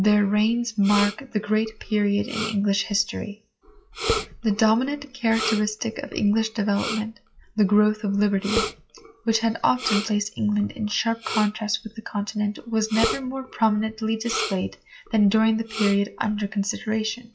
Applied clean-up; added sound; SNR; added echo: classical method WPE with log-MMSE.